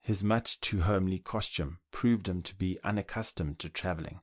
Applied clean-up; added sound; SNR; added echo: none; none; none; none.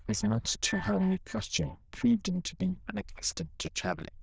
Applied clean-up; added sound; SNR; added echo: neural diffusion model UNIVERSE++.